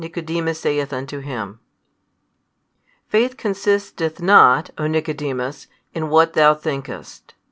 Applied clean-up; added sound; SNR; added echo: none; none; none; none.